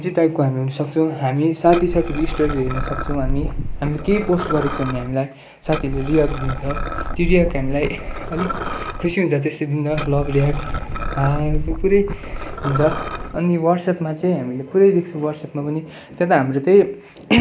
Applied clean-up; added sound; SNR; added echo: none; Liquid; 4 dB; none.